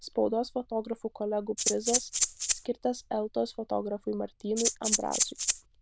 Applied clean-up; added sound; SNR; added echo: neural diffusion model UNIVERSE++.